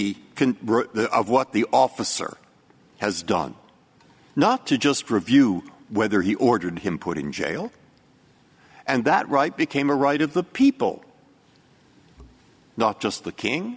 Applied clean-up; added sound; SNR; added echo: none; none; none; none.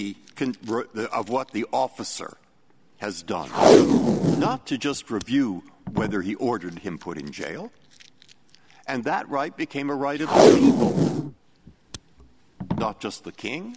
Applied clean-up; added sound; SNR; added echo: none; Packing tape, duct tape; -4 dB; none.